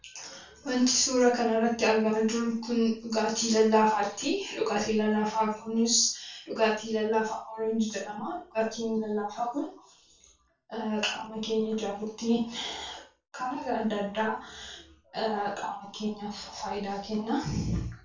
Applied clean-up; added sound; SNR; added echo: none; none; none; reverberation time 0.3 s.